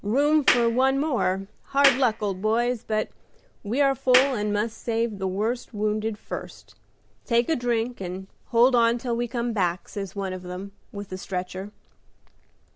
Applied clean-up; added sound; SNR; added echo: none; Clapping; 4 dB; none.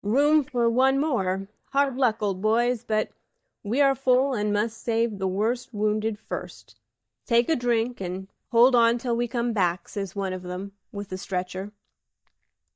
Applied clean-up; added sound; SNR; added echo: neural mask model DeepFilterNet 3.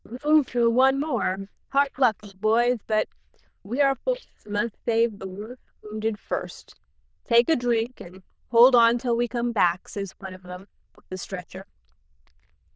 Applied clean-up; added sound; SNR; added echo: neural diffusion model UNIVERSE++.